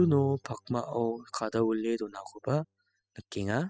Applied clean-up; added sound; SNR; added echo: classical method spectral subtraction.